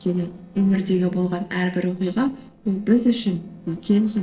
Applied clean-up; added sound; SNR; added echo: neural separator model SepFormer DNS4.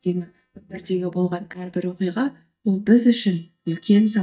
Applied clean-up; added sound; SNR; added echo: neural mask model DeepFilterNet 3.